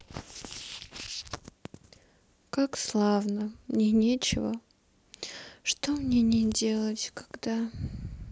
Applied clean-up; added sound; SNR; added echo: none; none; none; none.